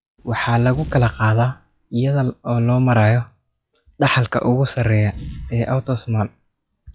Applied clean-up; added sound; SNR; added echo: classical method log-MMSE.